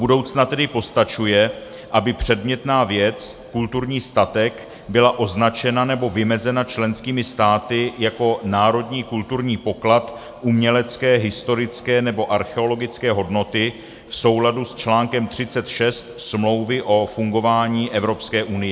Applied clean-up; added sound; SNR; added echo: none; Rattle; 16 dB; none.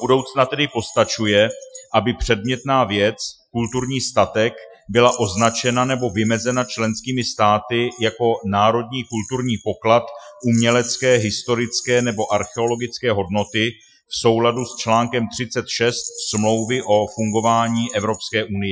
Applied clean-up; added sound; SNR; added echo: classical method Wiener filter.